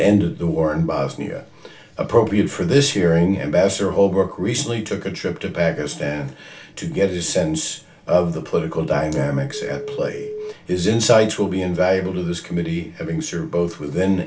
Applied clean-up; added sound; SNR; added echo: none; Telephone; 9 dB; reverberation time 0.3 s.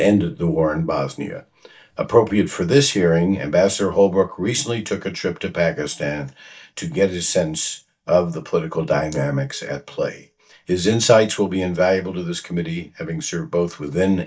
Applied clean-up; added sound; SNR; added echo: neural mask model DeepFilterNet 3.